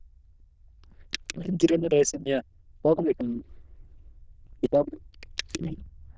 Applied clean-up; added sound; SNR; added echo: neural diffusion model UNIVERSE++.